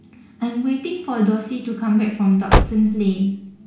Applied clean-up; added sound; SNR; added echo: none; Car; 1 dB; reverberation time 0.6 s.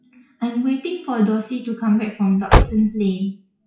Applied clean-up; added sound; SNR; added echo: classical method WPE with log-MMSE.